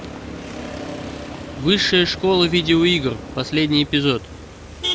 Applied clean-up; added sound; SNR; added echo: none; Motor vehicle (road); 11 dB; none.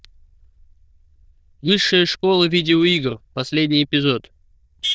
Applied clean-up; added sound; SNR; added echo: neural diffusion model UNIVERSE++.